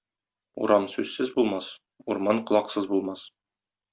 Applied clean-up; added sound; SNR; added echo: none; none; none; none.